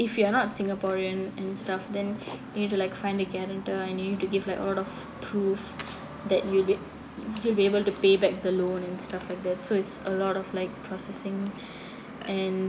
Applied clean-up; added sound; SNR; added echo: none; none; none; none.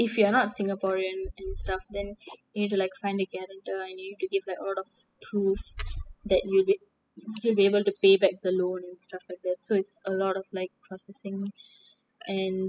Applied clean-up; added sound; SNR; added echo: classical method spectral subtraction.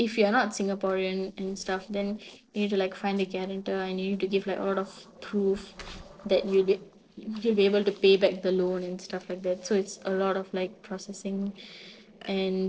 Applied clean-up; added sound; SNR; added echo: neural separator model SepFormer DNS4.